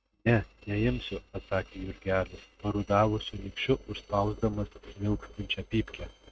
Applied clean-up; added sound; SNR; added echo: neural mask model RNNoise.